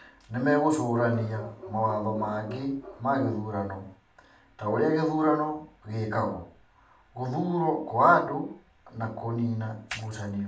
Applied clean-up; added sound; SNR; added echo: none; Bark; 17 dB; reverberation time 0.4 s.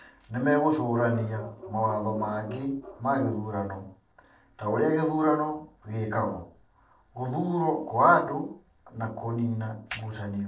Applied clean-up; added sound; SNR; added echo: neural separator model SepFormer DNS4.